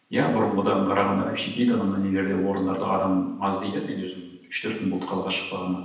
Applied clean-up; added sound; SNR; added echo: none; none; none; reverberation time 0.9 s.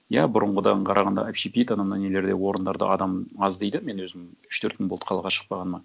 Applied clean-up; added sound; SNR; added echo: none; none; none; none.